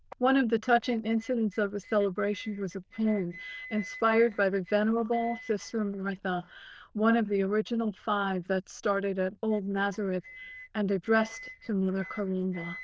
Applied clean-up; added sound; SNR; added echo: neural diffusion model UNIVERSE++.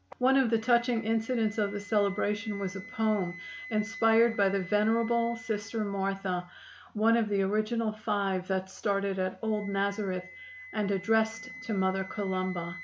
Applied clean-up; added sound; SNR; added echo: none; Wind instrument, woodwind instrument; 18 dB; none.